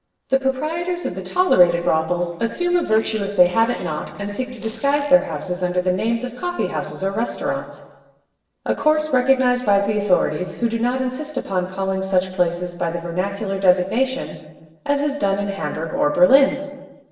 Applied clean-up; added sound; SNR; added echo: neural separator model SepFormer DNS4.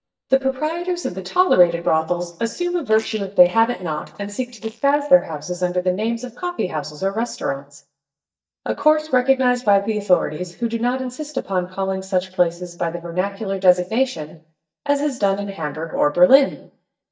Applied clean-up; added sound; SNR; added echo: neural mask model DeepFilterNet 3.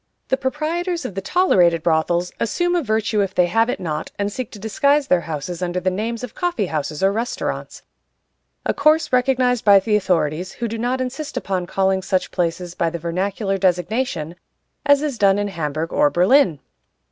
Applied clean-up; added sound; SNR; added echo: none; none; none; none.